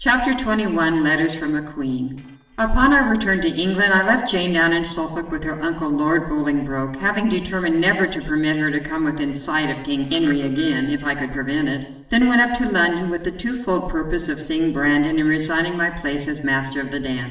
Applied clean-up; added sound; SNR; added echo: neural separator model SepFormer DNS4.